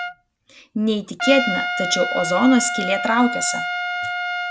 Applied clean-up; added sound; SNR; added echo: none; Trumpet; 4 dB; none.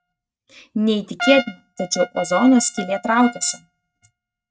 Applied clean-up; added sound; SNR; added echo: neural mask model RNNoise.